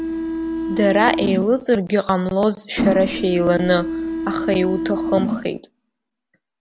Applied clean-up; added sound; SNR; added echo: none; Mechanisms; 5 dB; none.